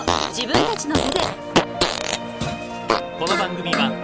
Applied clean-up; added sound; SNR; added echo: none; Fart; -3 dB; none.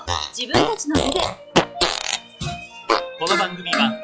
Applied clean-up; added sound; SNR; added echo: classical method log-MMSE.